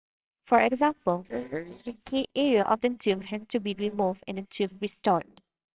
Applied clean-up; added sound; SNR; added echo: neural separator model SepFormer WHAMR!.